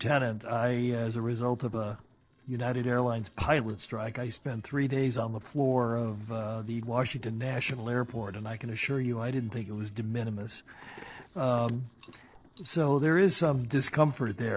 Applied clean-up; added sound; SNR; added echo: neural separator model SepFormer DNS4.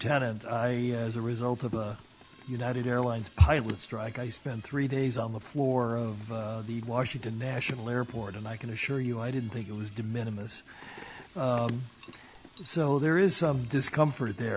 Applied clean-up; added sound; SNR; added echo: none; Toilet flush / Door + Run; 20 dB; none.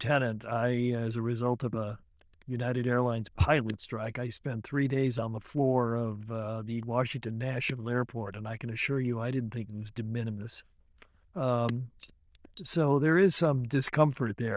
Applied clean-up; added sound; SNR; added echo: neural diffusion model UNIVERSE++.